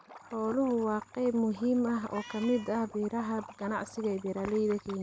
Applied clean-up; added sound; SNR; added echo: none; Liquid + Meow; 19 dB; none.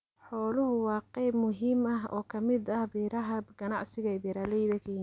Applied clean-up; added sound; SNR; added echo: none; none; none; none.